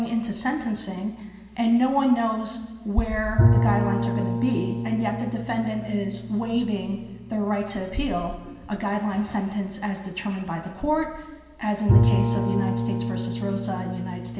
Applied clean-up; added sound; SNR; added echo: none; Bowed string instrument; 1 dB; reverberation time 1.4 s.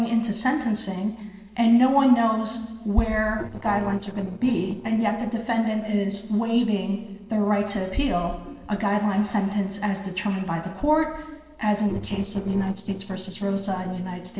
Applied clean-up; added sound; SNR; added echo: neural separator model SepFormer DNS4.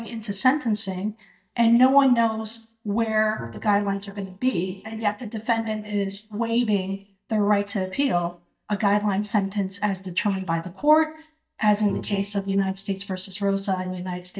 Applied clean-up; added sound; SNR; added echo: neural mask model DeepFilterNet 3.